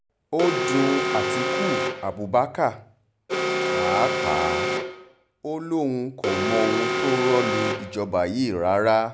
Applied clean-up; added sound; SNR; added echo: none; Alarm; 1 dB; none.